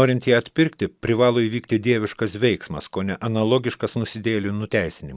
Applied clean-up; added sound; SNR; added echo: none; none; none; none.